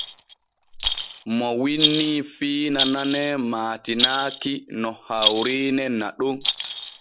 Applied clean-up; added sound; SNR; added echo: none; Rattle; 3 dB; none.